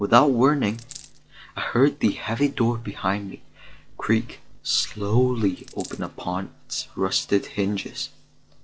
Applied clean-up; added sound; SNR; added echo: neural separator model SepFormer DNS4.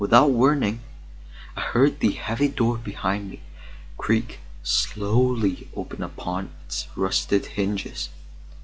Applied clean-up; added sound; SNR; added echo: none; none; none; none.